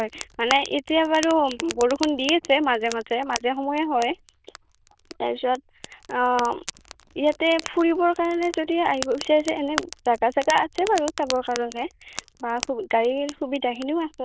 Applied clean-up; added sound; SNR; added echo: neural diffusion model UNIVERSE++.